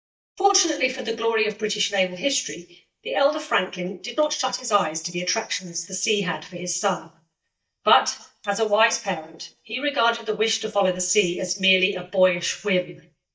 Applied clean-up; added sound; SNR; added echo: neural mask model DeepFilterNet 3.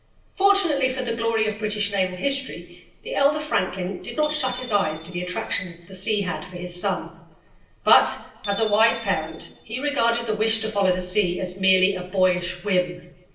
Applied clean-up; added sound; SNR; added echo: none; Bicycle bell; 17 dB; reverberation time 0.7 s.